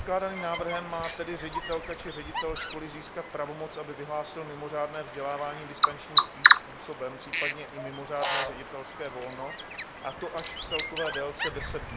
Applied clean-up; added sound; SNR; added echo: none; Bird vocalization, bird call, bird song; -5 dB; none.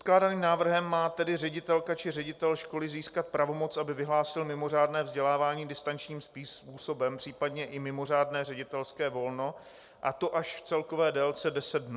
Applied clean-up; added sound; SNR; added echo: none; none; none; none.